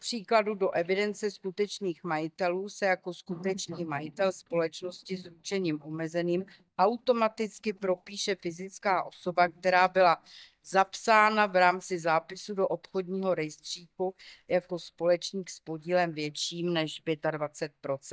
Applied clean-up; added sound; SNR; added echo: neural mask model DeepFilterNet 3.